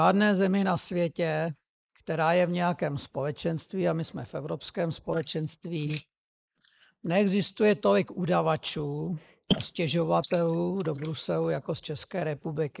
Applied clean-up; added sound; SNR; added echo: neural mask model Resemble Enhance denoiser.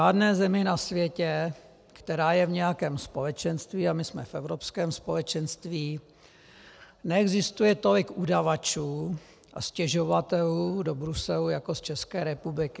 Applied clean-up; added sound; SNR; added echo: none; none; none; none.